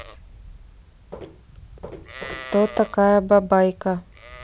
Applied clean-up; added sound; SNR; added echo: none; Walk, footsteps + Livestock, farm animals, working animals; 17 dB; none.